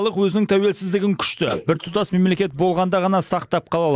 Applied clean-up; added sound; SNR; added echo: neural mask model Resemble Enhance denoiser.